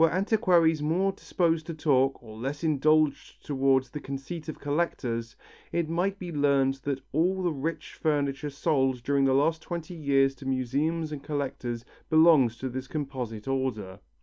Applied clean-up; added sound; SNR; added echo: none; none; none; none.